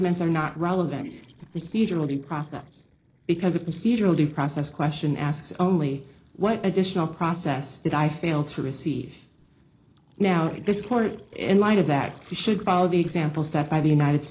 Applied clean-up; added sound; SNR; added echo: neural separator model SepFormer DNS4.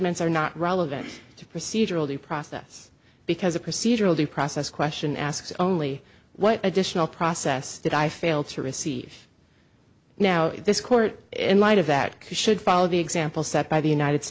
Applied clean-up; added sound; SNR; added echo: none; none; none; none.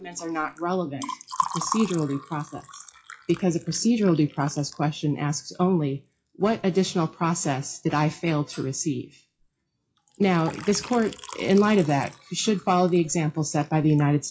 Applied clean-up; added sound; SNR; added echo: classical method WPE with log-MMSE.